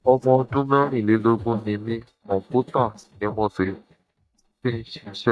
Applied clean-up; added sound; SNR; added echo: neural mask model DeepFilterNet 3.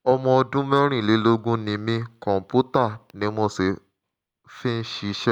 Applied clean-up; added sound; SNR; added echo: none; none; none; none.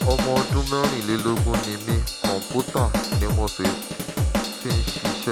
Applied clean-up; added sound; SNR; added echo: none; Drum / Drum kit; -3 dB; none.